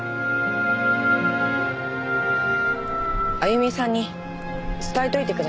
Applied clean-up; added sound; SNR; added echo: none; Bird; 10 dB; none.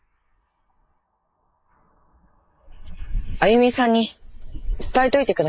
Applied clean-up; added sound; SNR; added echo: neural mask model Resemble Enhance denoiser.